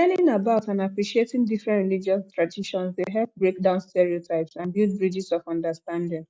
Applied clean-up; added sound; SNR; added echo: none; none; none; none.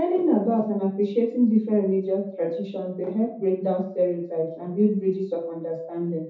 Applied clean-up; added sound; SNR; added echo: none; none; none; reverberation time 0.5 s.